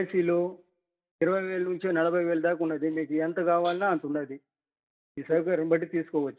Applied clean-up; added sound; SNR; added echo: neural mask model DeepFilterNet 3.